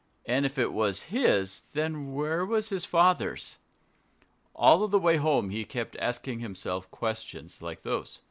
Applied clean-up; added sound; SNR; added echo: none; none; none; none.